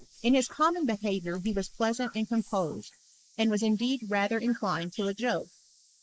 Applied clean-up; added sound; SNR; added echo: neural mask model Resemble Enhance denoiser.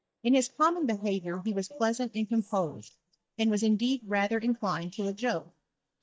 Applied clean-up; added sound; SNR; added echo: neural mask model DeepFilterNet 3.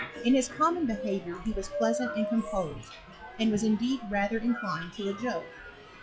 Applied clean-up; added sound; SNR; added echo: classical method log-MMSE.